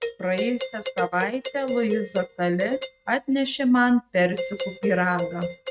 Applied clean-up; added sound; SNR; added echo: neural mask model RNNoise.